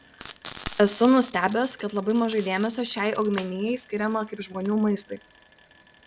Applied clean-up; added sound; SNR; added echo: none; Frying (food); 19 dB; none.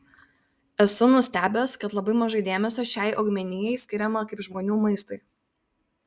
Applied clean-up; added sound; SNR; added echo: none; none; none; none.